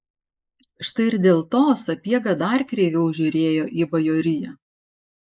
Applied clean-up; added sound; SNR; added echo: neural mask model Resemble Enhance denoiser.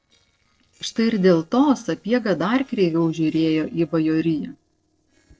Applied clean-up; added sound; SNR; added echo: neural separator model SepFormer DNS4.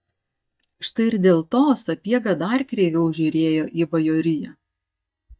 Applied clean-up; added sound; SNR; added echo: neural mask model DeepFilterNet 3.